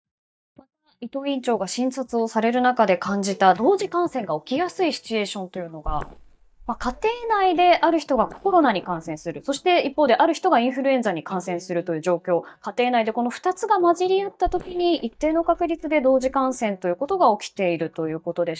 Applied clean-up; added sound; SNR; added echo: neural mask model DeepFilterNet 3.